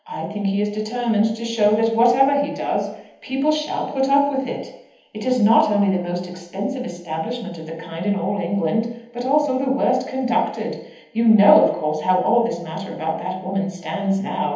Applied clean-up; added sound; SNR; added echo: none; none; none; reverberation time 1.3 s.